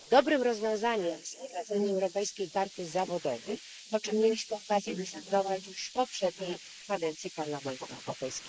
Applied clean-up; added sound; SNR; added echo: neural mask model Resemble Enhance denoiser.